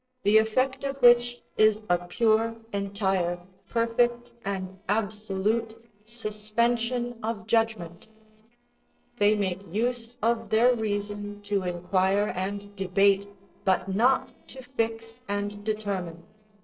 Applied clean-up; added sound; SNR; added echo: neural separator model SepFormer DNS4.